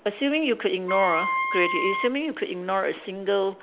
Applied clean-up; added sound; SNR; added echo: none; Wind instrument, woodwind instrument; 3 dB; none.